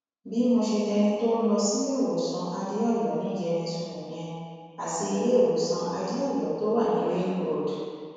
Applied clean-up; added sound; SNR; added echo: none; none; none; reverberation time 1.9 s.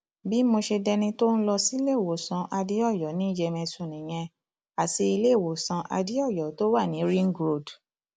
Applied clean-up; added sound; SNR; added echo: none; none; none; none.